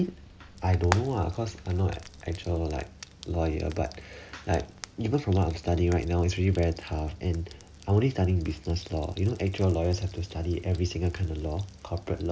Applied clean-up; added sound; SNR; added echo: none; Frying (food); 18 dB; none.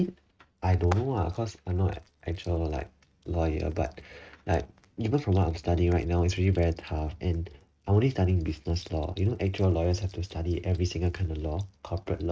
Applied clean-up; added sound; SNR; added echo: neural mask model RNNoise.